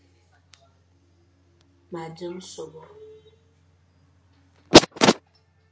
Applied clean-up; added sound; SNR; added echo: none; none; none; none.